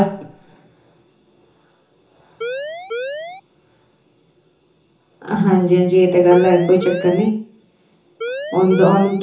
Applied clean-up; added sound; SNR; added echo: none; Siren; 8 dB; reverberation time 0.7 s.